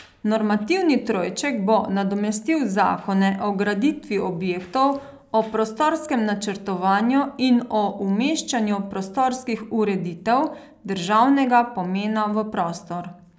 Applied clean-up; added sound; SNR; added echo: none; none; none; none.